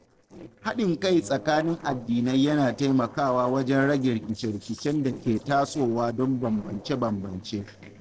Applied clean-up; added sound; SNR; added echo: neural separator model SepFormer DNS4.